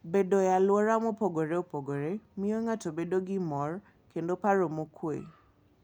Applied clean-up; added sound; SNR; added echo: none; none; none; none.